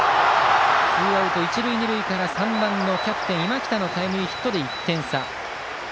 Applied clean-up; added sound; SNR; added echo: none; Bird vocalization, bird call, bird song; 20 dB; none.